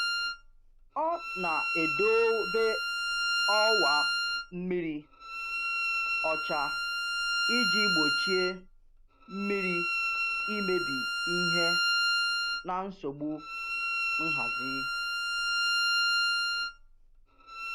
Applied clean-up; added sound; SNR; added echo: none; Bowed string instrument; -4 dB; none.